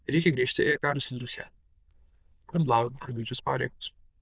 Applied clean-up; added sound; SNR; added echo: neural diffusion model UNIVERSE++.